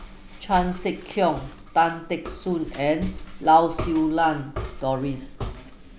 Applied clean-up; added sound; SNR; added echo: none; Walk, footsteps; 12 dB; none.